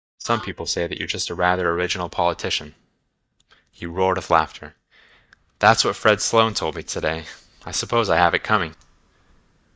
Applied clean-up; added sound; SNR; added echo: neural mask model DeepFilterNet 3.